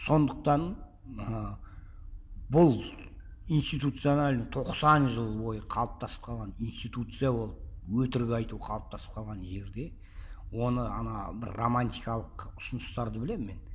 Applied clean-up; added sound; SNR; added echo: none; none; none; none.